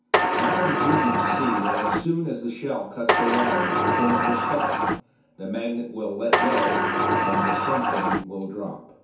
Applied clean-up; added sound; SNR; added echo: none; Sliding door; -5 dB; reverberation time 0.6 s.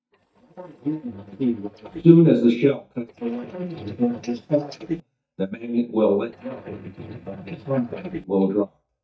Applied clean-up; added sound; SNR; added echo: neural mask model DeepFilterNet 3.